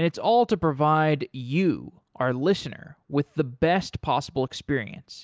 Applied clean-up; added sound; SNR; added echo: none; none; none; none.